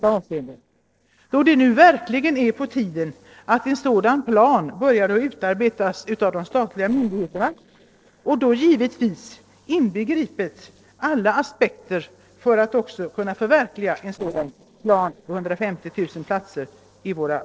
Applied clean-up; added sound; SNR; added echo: neural separator model SepFormer DNS4.